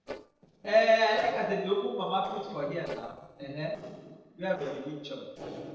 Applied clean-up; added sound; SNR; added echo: neural separator model SepFormer DNS4.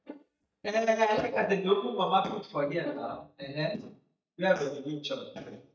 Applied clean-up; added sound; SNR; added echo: neural mask model DeepFilterNet 3.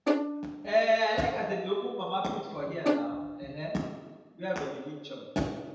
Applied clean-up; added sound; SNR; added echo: none; Bowed string instrument; 4 dB; reverberation time 1.1 s.